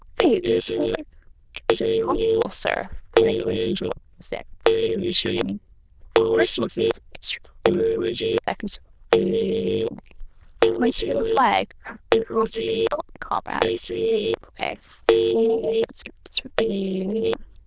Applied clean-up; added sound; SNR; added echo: neural diffusion model UNIVERSE++.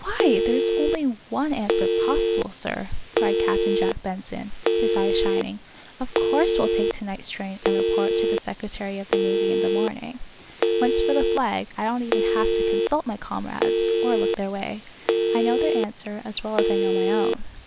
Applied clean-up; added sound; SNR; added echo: none; Telephone; -4 dB; none.